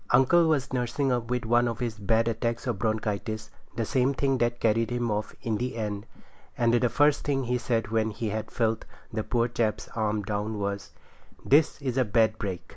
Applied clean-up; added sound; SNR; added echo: none; none; none; none.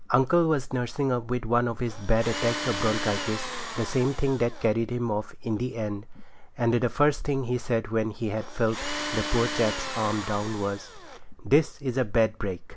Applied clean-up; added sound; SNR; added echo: none; Tools; 8 dB; none.